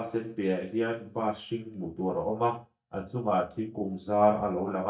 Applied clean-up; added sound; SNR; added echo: neural mask model DeepFilterNet 3.